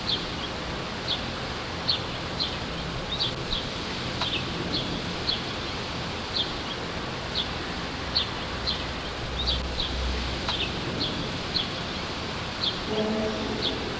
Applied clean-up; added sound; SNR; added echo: none; Bird; -4 dB; reverberation time 2.2 s.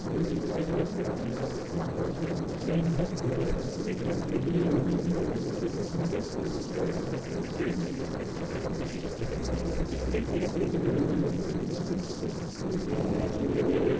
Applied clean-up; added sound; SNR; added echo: neural separator model SepFormer DNS4.